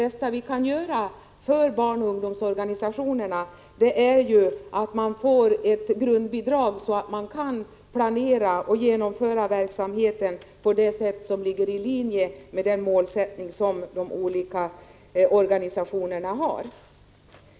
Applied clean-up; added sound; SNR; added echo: none; none; none; none.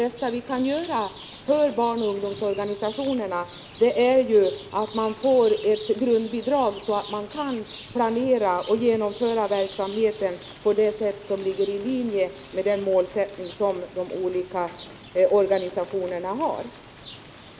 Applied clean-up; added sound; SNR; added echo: none; Rain; 17 dB; none.